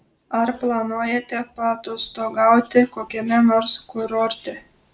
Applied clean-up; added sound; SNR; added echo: none; none; none; none.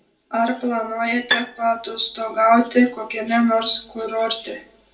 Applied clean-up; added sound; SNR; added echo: none; Bowed string instrument; 5 dB; reverberation time 0.2 s.